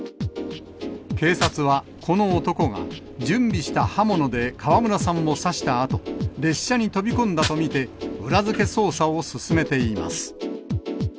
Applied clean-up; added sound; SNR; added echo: none; Fire; 19 dB; none.